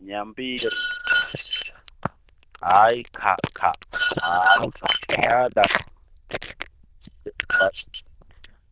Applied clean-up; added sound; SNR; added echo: neural diffusion model UNIVERSE++.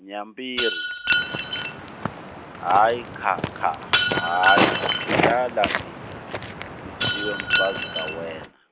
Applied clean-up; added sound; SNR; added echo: none; Walk, footsteps + Shatter; -1 dB; none.